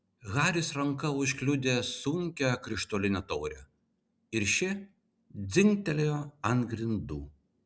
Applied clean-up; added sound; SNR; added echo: none; none; none; none.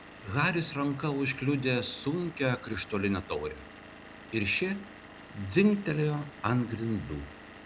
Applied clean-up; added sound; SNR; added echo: none; Engine / Vehicle; 17 dB; none.